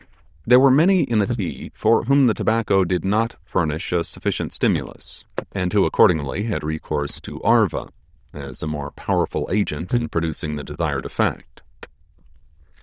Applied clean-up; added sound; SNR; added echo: neural diffusion model UNIVERSE++.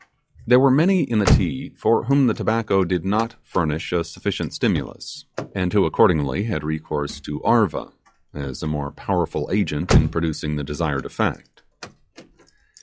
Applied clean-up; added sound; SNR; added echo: classical method log-MMSE.